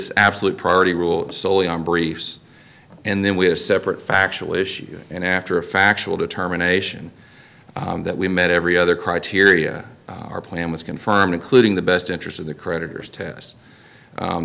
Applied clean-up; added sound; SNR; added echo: none; none; none; none.